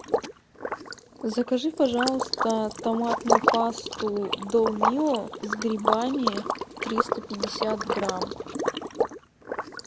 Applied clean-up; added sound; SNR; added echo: none; Liquid; 1 dB; none.